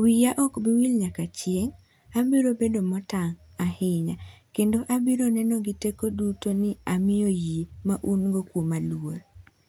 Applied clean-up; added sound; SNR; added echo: none; none; none; none.